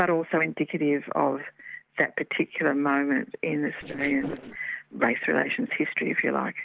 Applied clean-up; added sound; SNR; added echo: neural separator model SepFormer DNS4.